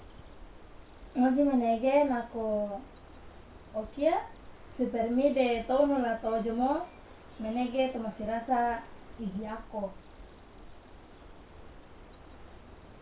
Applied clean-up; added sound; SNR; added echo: none; Bird; 17 dB; reverberation time 0.3 s.